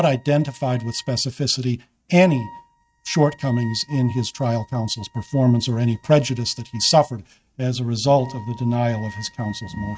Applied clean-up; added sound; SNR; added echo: neural mask model RNNoise.